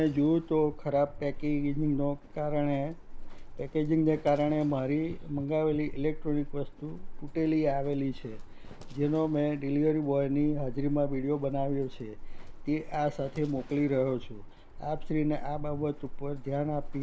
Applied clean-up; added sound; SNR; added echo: none; Livestock, farm animals, working animals; 8 dB; none.